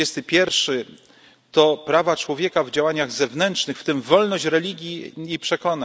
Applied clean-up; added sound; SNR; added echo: none; none; none; none.